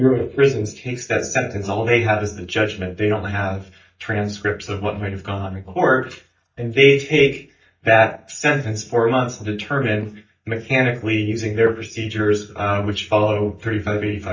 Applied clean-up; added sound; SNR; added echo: neural mask model DeepFilterNet 3.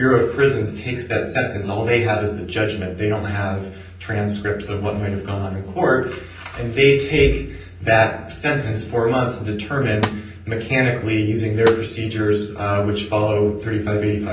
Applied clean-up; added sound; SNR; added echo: none; Snare drum; 11 dB; reverberation time 0.6 s.